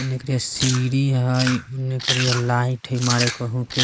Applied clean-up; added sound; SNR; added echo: neural mask model Resemble Enhance denoiser.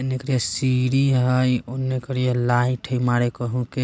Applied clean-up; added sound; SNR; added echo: none; none; none; none.